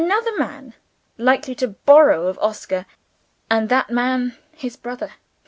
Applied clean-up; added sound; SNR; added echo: none; none; none; none.